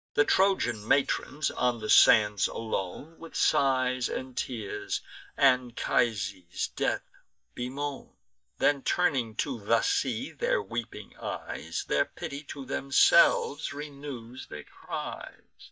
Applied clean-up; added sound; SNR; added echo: neural mask model DeepFilterNet 3.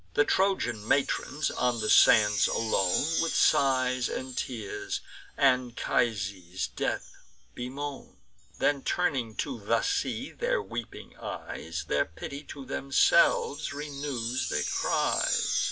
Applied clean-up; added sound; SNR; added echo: none; Chime; 8 dB; none.